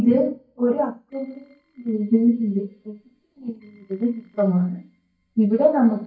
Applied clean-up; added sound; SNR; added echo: neural mask model DeepFilterNet 3.